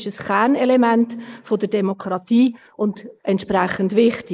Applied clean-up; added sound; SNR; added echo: neural mask model Resemble Enhance denoiser.